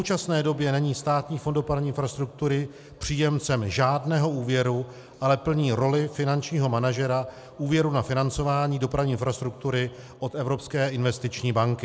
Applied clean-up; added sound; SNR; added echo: none; none; none; none.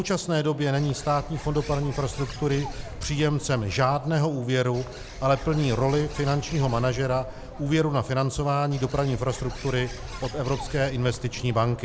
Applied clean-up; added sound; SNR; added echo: none; Bird; 12 dB; none.